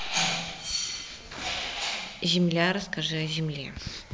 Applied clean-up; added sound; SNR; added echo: none; none; none; none.